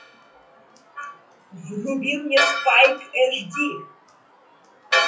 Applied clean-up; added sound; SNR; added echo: classical method WPE with log-MMSE.